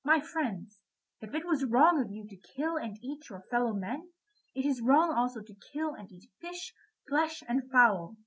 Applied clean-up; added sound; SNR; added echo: none; none; none; none.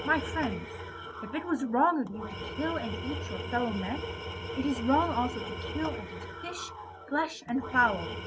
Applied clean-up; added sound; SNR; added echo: none; Tools; 6 dB; none.